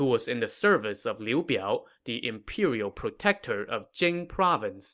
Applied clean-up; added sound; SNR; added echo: none; none; none; none.